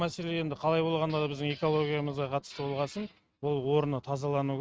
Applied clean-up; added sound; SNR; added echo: neural mask model RNNoise.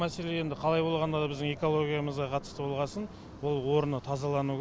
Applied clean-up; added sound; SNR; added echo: none; none; none; none.